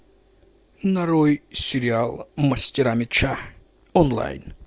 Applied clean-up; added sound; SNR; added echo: none; none; none; none.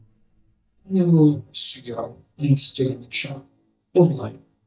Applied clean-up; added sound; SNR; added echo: neural mask model DeepFilterNet 3.